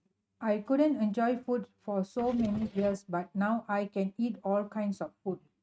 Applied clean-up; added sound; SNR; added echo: neural mask model RNNoise.